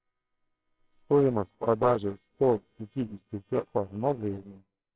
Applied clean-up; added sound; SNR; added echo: neural separator model SepFormer WHAMR!.